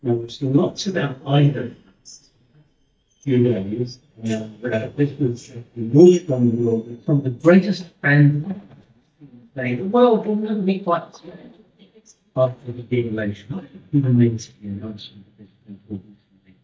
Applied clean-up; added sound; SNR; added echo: neural mask model DeepFilterNet 3.